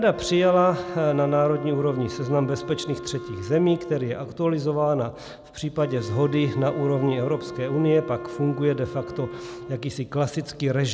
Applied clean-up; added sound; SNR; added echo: none; Wind instrument, woodwind instrument; 13 dB; none.